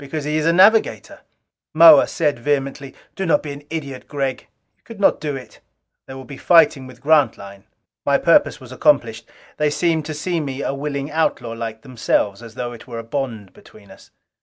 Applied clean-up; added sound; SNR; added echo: none; none; none; none.